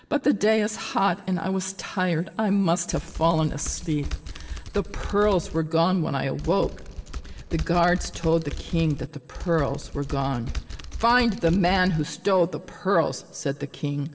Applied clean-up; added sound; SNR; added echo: none; Typing; 9 dB; reverberation time 1.8 s.